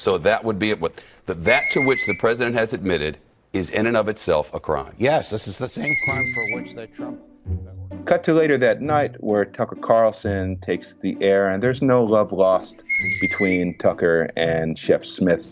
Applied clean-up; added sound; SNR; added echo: none; Screech; 6 dB; none.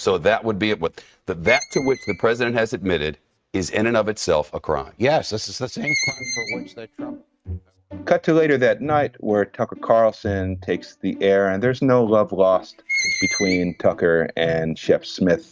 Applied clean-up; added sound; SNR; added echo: neural mask model RNNoise.